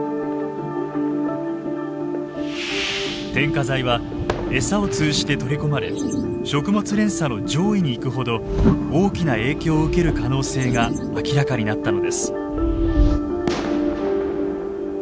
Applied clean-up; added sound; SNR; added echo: none; Fireworks; 18 dB; none.